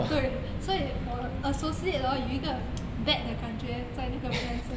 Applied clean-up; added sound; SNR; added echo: none; none; none; none.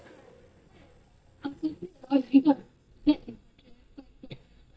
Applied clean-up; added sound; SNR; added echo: neural mask model DeepFilterNet 3.